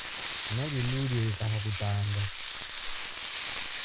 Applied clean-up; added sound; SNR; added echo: none; Frying (food); 0 dB; none.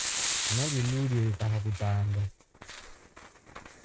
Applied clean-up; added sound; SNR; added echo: neural mask model RNNoise.